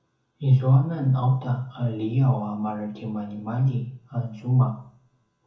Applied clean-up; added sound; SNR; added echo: none; none; none; reverberation time 0.6 s.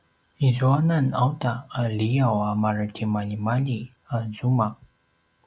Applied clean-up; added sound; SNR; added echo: none; none; none; none.